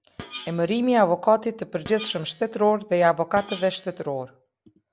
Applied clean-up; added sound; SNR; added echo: none; Screech; 16 dB; none.